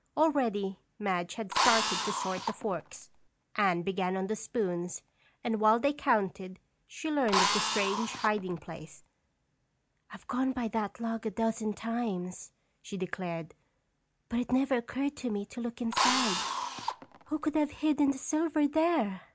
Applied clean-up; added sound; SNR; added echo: none; Drill; 1 dB; none.